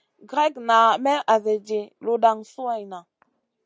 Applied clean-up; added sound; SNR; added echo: none; none; none; none.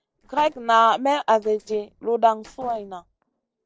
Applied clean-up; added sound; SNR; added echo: neural separator model SepFormer DNS4.